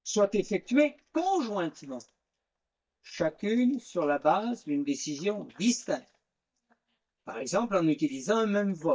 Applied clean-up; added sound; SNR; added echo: neural mask model DeepFilterNet 3.